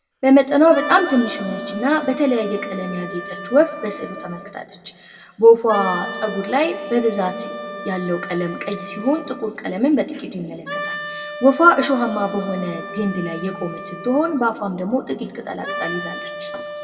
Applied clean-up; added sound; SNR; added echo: none; Wind instrument, woodwind instrument; 12 dB; reverberation time 1.9 s.